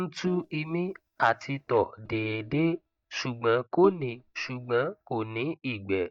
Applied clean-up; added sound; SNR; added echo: neural mask model DeepFilterNet 3.